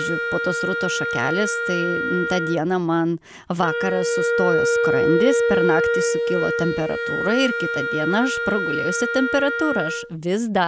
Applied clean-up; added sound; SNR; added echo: none; Wind instrument, woodwind instrument; -1 dB; none.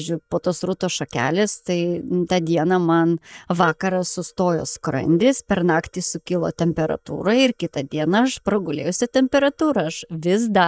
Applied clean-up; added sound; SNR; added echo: neural mask model DeepFilterNet 3.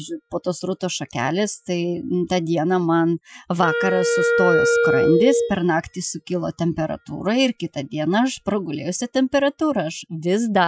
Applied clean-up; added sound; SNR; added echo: classical method Wiener filter.